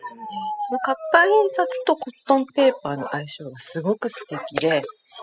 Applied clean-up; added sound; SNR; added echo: classical method spectral subtraction.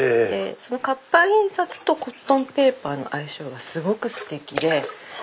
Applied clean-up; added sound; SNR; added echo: none; none; none; none.